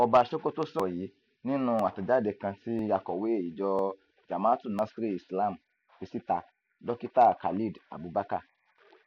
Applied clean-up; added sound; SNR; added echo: none; none; none; none.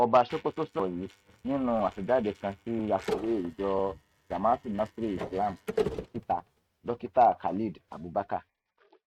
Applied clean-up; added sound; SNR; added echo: neural mask model RNNoise.